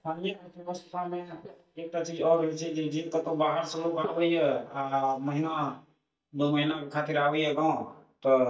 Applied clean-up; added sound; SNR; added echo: neural mask model DeepFilterNet 3.